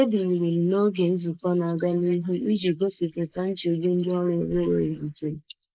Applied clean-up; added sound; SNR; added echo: neural mask model Resemble Enhance denoiser.